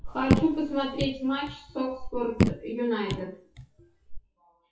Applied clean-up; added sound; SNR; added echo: classical method WPE with log-MMSE.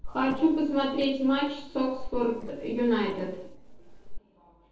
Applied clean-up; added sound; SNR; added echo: neural separator model SepFormer DNS4.